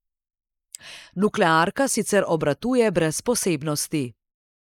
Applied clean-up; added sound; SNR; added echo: neural mask model Resemble Enhance denoiser.